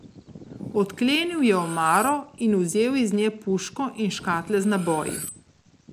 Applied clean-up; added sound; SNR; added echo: none; Cutlery, silverware + Bird vocalization, bird call, bird song; 16 dB; none.